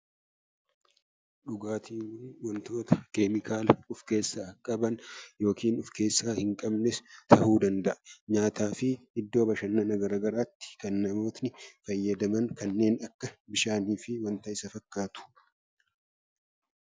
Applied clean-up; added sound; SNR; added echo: none; none; none; none.